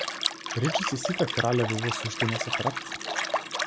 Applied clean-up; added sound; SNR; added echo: none; Liquid; 0 dB; none.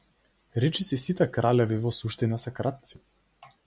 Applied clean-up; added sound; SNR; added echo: none; none; none; none.